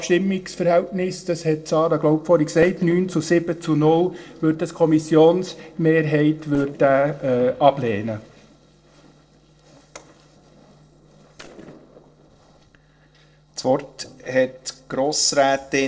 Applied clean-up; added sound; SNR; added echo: neural separator model SepFormer DNS4.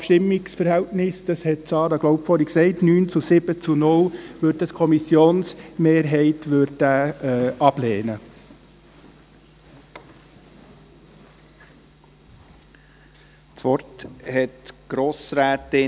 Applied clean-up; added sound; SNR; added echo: none; none; none; none.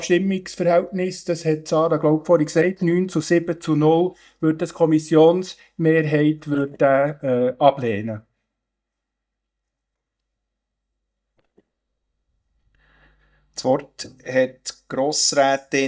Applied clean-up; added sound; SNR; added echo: neural mask model DeepFilterNet 3.